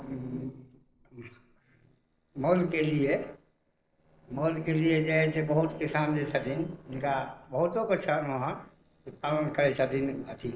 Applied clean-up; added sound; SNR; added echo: neural separator model SepFormer DNS4.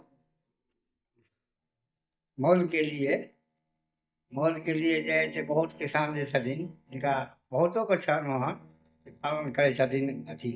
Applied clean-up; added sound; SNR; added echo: neural mask model DeepFilterNet 3.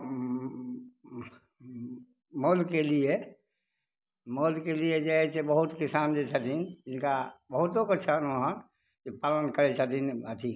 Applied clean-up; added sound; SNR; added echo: none; none; none; none.